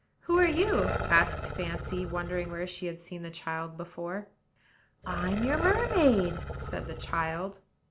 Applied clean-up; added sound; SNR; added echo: none; Growling; 7 dB; none.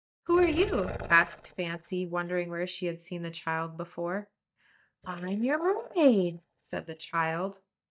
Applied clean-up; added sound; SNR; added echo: neural mask model DeepFilterNet 3.